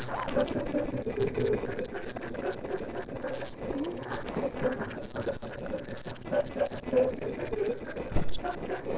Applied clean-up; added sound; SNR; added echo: neural separator model SepFormer DNS4.